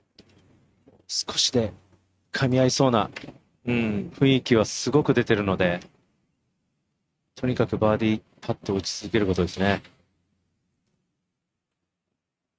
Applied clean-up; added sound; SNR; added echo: neural mask model RNNoise.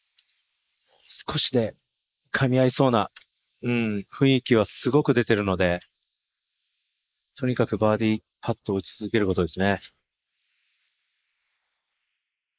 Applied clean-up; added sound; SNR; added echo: neural mask model Resemble Enhance denoiser.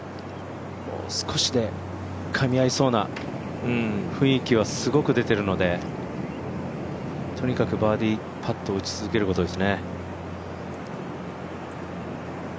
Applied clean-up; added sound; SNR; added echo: none; none; none; none.